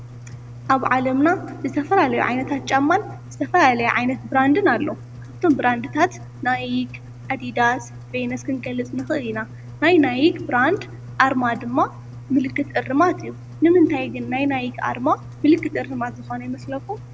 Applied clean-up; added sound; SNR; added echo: none; Engine; 16 dB; none.